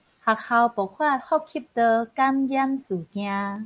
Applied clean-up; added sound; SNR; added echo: none; none; none; none.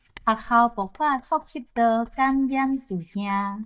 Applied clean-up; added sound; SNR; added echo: neural mask model DeepFilterNet 3.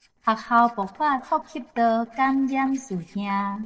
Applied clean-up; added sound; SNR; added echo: neural separator model SepFormer DNS4.